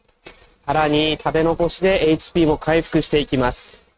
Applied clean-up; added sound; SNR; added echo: neural mask model RNNoise.